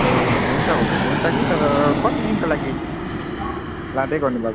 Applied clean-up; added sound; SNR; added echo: none; Fixed-wing aircraft, airplane; -2 dB; none.